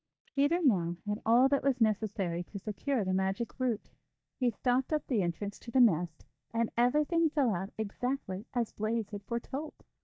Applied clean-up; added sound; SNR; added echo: neural mask model DeepFilterNet 3.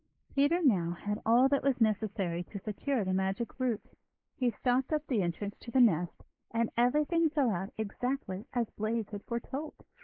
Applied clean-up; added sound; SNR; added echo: neural mask model Resemble Enhance denoiser.